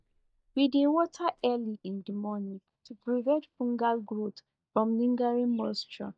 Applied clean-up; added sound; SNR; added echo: neural mask model DeepFilterNet 3.